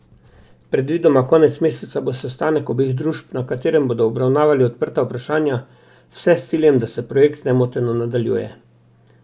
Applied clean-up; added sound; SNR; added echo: none; none; none; none.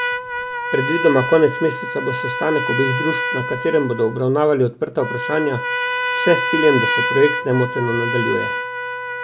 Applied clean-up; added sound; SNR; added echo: none; Trumpet; 3 dB; none.